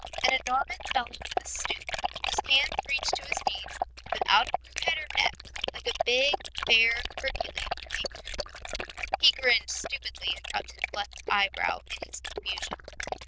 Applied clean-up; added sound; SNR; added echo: neural diffusion model UNIVERSE++.